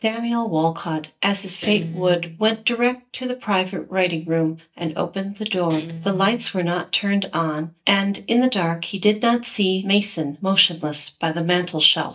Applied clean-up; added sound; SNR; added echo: neural mask model DeepFilterNet 3.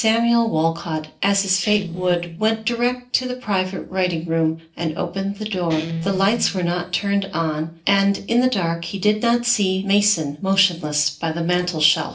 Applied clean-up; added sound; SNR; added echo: neural separator model SepFormer DNS4.